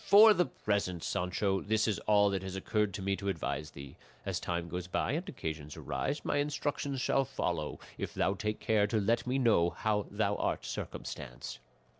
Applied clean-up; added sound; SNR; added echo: none; none; none; none.